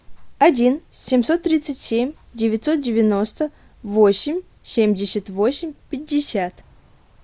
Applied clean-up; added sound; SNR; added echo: none; none; none; none.